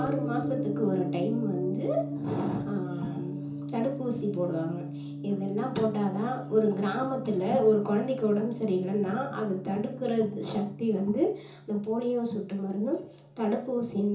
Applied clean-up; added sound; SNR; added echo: none; Gong; 8 dB; reverberation time 0.6 s.